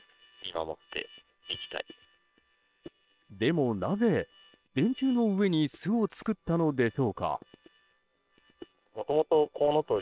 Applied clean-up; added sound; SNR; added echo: neural separator model SepFormer WHAM!.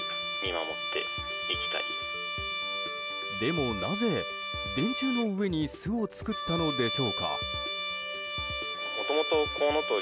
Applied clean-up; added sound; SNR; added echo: none; Trumpet; 2 dB; none.